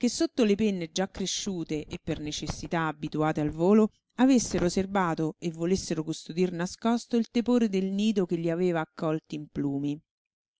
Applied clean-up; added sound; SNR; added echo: none; none; none; none.